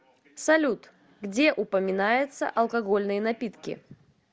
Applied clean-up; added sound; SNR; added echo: none; none; none; none.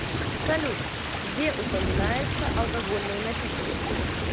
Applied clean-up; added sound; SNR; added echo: none; Stream + Thunder; -4 dB; none.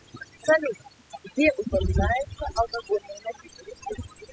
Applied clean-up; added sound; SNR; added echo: classical method spectral subtraction.